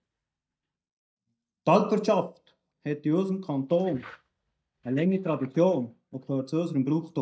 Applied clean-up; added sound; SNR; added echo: neural mask model DeepFilterNet 3.